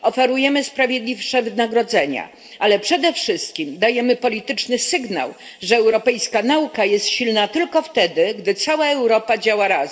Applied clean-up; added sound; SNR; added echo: none; none; none; reverberation time 1.8 s.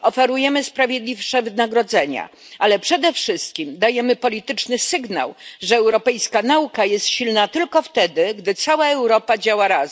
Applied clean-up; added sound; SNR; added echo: none; none; none; none.